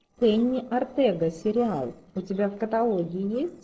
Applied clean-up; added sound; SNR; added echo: neural separator model SepFormer DNS4.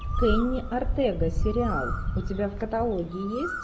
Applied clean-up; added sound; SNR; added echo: none; Bird; 1 dB; none.